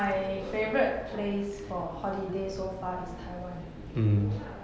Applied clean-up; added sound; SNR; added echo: none; none; none; none.